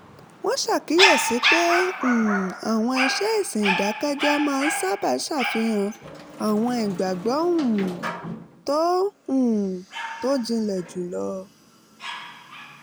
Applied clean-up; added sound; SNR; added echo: none; Dog; 4 dB; none.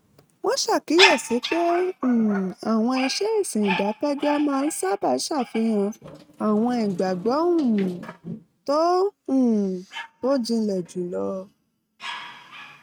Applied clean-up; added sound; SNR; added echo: neural mask model RNNoise.